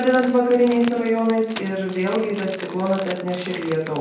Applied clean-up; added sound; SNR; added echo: none; Crumpling, crinkling; 15 dB; reverberation time 0.8 s.